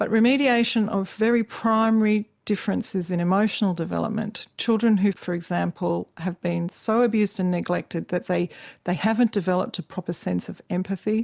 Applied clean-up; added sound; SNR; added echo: none; none; none; none.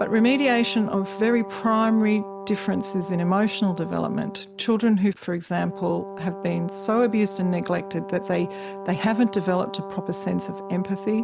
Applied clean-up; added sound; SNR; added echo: none; Brass instrument; 12 dB; none.